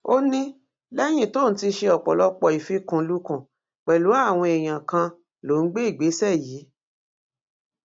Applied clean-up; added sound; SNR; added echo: none; none; none; none.